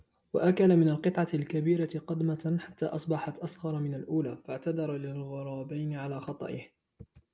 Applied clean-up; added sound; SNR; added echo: none; none; none; none.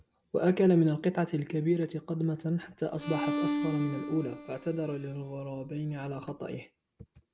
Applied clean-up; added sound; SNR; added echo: none; Bowed string instrument; 6 dB; none.